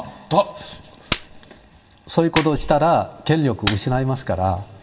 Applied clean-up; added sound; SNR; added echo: none; Clapping; 11 dB; reverberation time 0.6 s.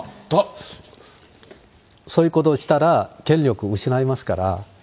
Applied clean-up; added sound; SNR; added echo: none; none; none; none.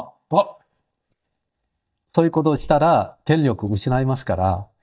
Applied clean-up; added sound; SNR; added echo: neural mask model DeepFilterNet 3.